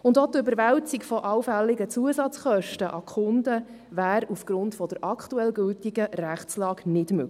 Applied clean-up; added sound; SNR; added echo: none; none; none; none.